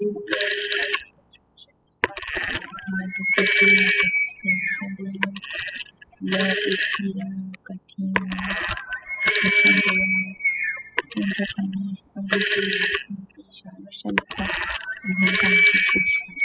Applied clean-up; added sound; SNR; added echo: classical method spectral subtraction.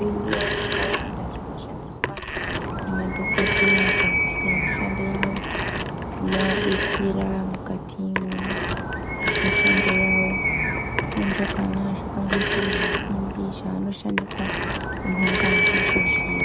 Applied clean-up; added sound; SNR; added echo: none; Telephone + Animal; -4 dB; none.